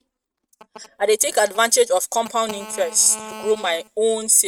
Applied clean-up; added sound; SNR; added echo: neural mask model RNNoise.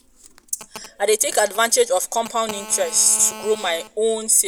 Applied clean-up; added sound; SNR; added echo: none; Telephone; 19 dB; none.